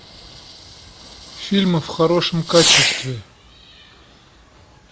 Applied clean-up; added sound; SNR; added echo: none; Fireworks; 2 dB; none.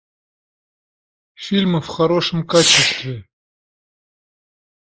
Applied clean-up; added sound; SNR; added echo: neural mask model Resemble Enhance denoiser.